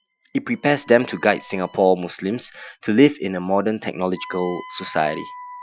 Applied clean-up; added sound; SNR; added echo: classical method Wiener filter.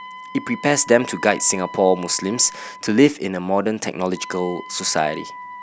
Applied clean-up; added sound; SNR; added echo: none; Wind instrument, woodwind instrument; 16 dB; none.